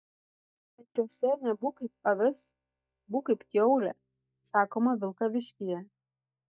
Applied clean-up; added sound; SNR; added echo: neural mask model DeepFilterNet 3.